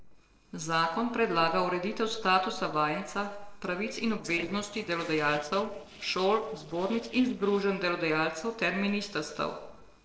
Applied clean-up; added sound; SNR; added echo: neural separator model SepFormer DNS4.